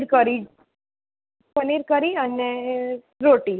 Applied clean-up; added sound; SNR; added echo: none; none; none; none.